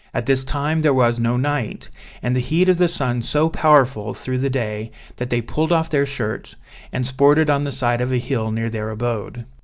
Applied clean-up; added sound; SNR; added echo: none; none; none; none.